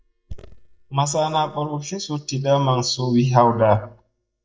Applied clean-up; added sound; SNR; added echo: neural mask model DeepFilterNet 3.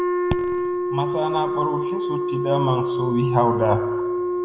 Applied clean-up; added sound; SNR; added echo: none; Wind instrument, woodwind instrument; -1 dB; reverberation time 1.6 s.